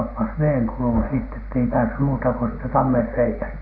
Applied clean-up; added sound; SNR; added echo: none; none; none; none.